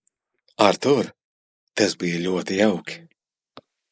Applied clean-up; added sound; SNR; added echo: neural mask model Resemble Enhance denoiser.